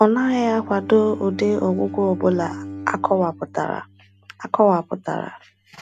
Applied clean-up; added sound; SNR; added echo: none; Bowed string instrument; 14 dB; none.